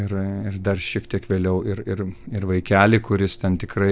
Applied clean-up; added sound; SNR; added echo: neural separator model SepFormer DNS4.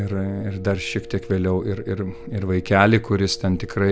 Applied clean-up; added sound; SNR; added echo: none; Wind instrument, woodwind instrument; 18 dB; none.